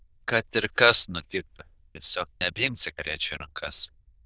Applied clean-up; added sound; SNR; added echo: neural diffusion model UNIVERSE++.